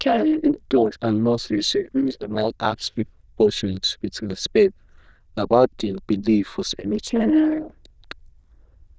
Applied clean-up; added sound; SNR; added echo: neural diffusion model UNIVERSE++.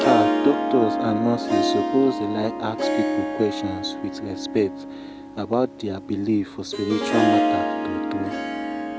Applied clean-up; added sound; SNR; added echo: none; Harp; 0 dB; none.